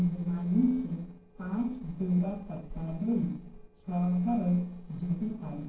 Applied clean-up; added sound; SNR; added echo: neural separator model SepFormer DNS4.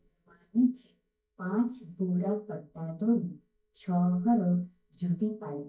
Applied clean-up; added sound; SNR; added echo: neural mask model DeepFilterNet 3.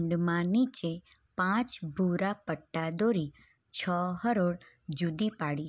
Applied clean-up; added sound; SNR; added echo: none; none; none; none.